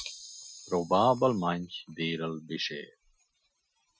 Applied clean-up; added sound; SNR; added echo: classical method Wiener filter.